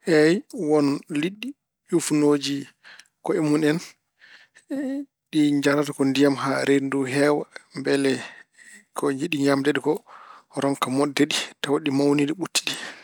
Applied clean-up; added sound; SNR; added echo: none; none; none; none.